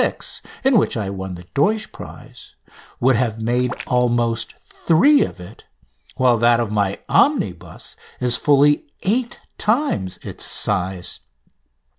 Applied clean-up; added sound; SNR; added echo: none; Raindrop; 17 dB; none.